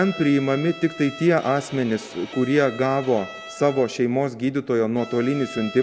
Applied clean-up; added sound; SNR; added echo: none; Bowed string instrument; 17 dB; none.